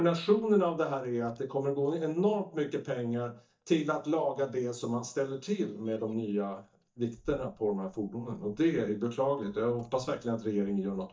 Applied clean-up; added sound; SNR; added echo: neural mask model DeepFilterNet 3.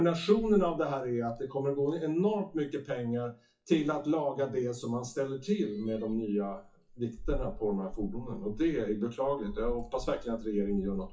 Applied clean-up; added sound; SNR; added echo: classical method WPE with log-MMSE.